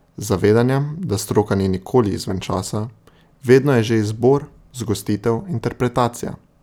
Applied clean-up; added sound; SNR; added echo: none; none; none; none.